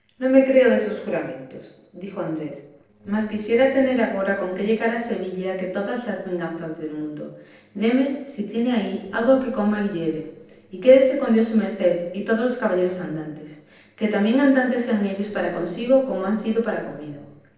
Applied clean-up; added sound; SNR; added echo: neural separator model SepFormer DNS4.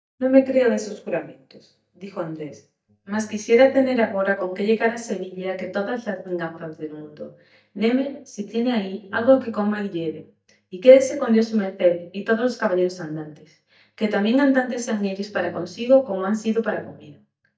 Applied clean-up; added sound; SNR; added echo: neural mask model DeepFilterNet 3.